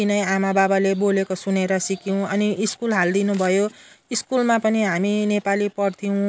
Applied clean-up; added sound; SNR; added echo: none; none; none; none.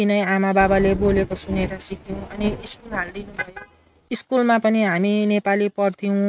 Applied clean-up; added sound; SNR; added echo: neural mask model RNNoise.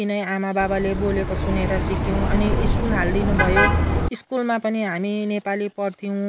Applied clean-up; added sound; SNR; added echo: none; Car passing by; -3 dB; none.